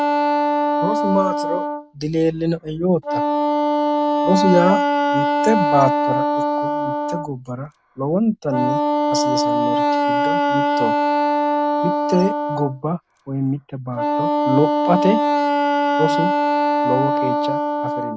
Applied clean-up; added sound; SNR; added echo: none; Wind instrument, woodwind instrument; -4 dB; none.